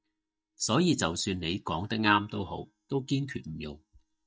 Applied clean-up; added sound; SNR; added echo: neural mask model DeepFilterNet 3.